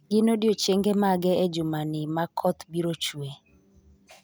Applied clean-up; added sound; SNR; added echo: none; none; none; none.